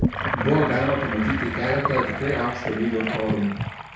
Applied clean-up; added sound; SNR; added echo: none; Sink (filling or washing) / Gurgling; 3 dB; reverberation time 0.6 s.